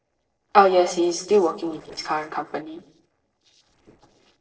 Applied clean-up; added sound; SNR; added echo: neural separator model SepFormer DNS4.